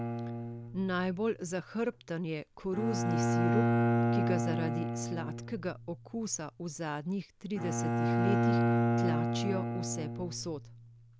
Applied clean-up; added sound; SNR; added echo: none; Bowed string instrument; -4 dB; none.